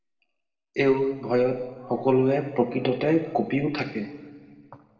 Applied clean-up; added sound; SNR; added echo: none; none; none; reverberation time 1.4 s.